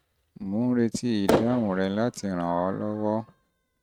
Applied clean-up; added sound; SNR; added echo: neural mask model RNNoise.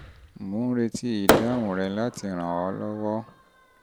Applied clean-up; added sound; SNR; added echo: none; Fireworks; 2 dB; none.